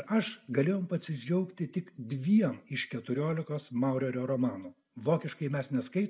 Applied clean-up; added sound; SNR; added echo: none; none; none; none.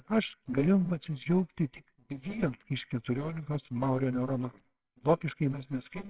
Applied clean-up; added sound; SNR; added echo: neural separator model SepFormer WHAMR!.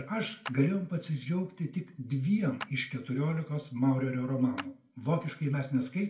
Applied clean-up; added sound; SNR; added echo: none; Clapping; 18 dB; reverberation time 0.3 s.